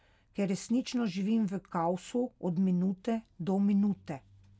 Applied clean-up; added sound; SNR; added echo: none; none; none; none.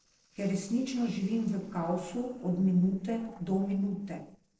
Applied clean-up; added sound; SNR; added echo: neural separator model SepFormer DNS4.